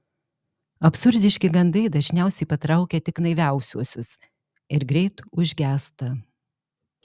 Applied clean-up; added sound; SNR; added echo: none; none; none; none.